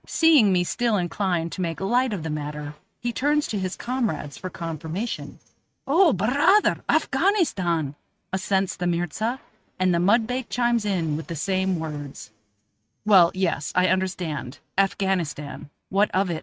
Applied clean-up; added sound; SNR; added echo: neural mask model RNNoise.